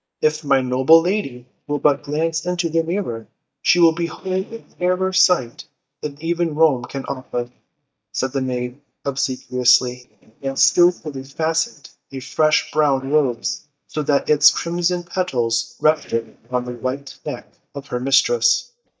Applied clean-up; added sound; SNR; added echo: neural mask model DeepFilterNet 3.